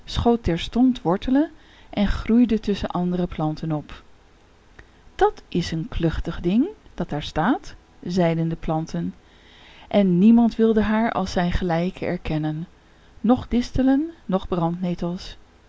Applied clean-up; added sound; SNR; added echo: none; none; none; none.